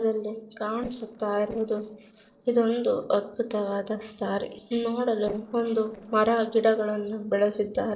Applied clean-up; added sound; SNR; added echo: neural separator model SepFormer DNS4.